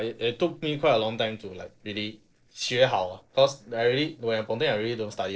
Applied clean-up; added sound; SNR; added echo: neural separator model SepFormer DNS4.